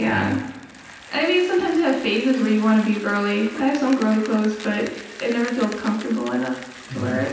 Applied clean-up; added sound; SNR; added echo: none; Bicycle; 18 dB; reverberation time 0.9 s.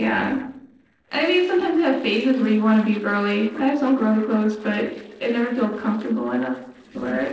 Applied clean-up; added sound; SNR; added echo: neural separator model SepFormer DNS4.